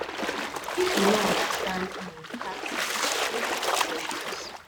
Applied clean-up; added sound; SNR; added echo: none; Splash, splatter; -4 dB; none.